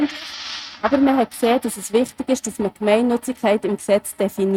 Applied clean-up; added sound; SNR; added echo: neural mask model RNNoise.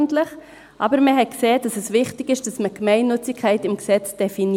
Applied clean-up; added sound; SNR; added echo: none; none; none; none.